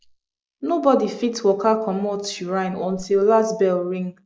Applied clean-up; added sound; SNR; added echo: neural mask model Resemble Enhance denoiser.